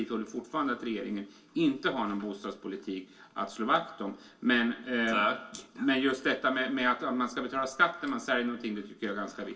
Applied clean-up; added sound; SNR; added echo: none; none; none; reverberation time 0.2 s.